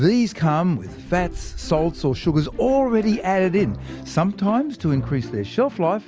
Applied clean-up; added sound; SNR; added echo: none; Boom; 15 dB; none.